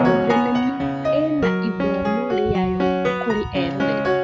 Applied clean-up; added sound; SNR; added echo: none; Drum + Piano; -3 dB; none.